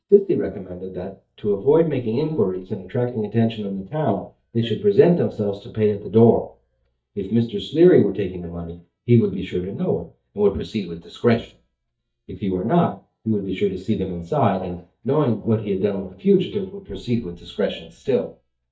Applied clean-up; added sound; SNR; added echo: neural mask model DeepFilterNet 3.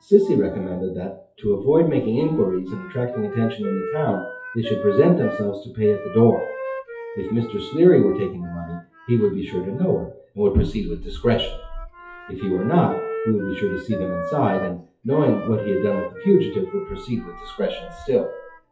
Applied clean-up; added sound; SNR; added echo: classical method WPE with log-MMSE.